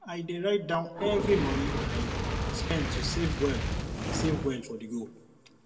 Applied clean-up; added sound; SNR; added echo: none; Fire; 1 dB; reverberation time 1.1 s.